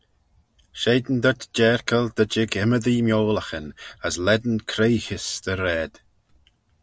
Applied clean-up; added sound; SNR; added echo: none; none; none; none.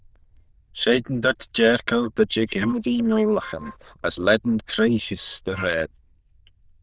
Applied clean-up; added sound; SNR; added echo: neural diffusion model UNIVERSE++.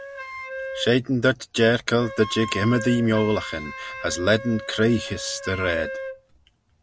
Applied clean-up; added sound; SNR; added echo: none; Wind instrument, woodwind instrument; 12 dB; none.